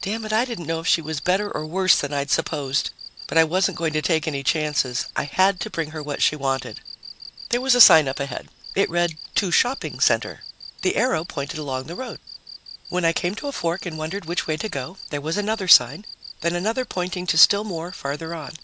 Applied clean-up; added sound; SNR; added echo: none; Cricket; 16 dB; none.